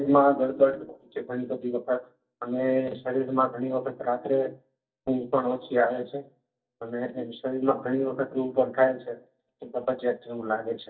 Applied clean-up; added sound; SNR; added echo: neural mask model DeepFilterNet 3.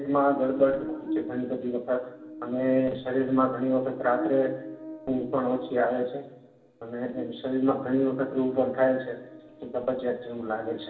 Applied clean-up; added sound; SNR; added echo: none; Buzz; 13 dB; reverberation time 1.1 s.